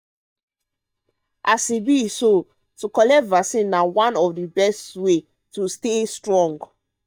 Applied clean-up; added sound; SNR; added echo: neural mask model DeepFilterNet 3.